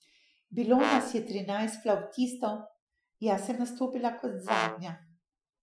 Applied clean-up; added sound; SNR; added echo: classical method Wiener filter.